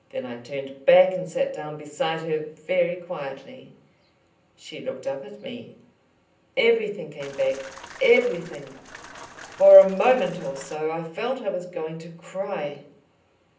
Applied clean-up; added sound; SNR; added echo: none; Rain; 19 dB; reverberation time 0.6 s.